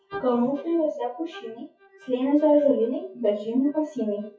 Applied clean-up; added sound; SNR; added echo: classical method WPE with log-MMSE.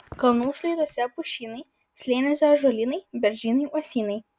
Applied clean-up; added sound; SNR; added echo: none; none; none; none.